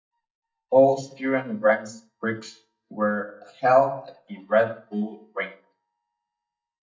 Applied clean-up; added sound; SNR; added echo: neural mask model DeepFilterNet 3.